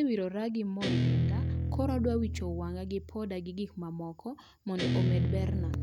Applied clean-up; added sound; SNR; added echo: none; Guitar; -2 dB; none.